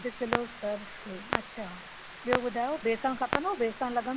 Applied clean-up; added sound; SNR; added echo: none; Clock; 4 dB; none.